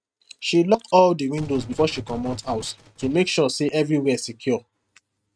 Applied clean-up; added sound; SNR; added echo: neural mask model RNNoise.